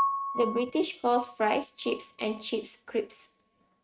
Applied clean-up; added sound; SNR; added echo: neural mask model RNNoise.